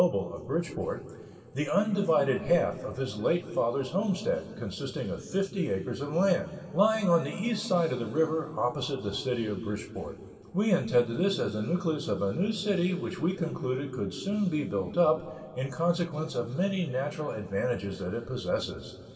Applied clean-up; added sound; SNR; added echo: none; none; none; reverberation time 2.5 s.